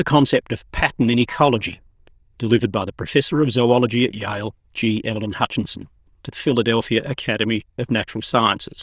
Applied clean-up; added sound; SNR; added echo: neural diffusion model UNIVERSE++.